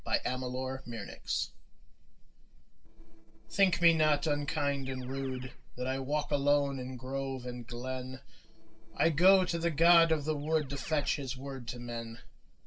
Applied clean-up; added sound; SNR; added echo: neural separator model SepFormer DNS4.